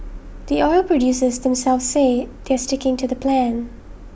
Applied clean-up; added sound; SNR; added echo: none; none; none; none.